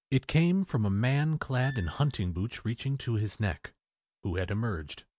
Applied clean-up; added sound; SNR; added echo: none; Piano; 19 dB; none.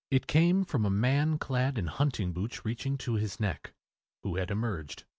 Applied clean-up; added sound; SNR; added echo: none; none; none; none.